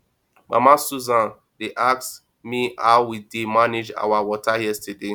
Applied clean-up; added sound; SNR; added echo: none; none; none; none.